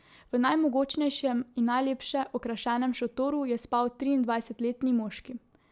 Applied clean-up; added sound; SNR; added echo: none; none; none; none.